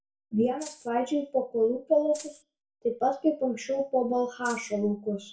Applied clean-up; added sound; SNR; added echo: none; Rattle (instrument); 16 dB; reverberation time 0.3 s.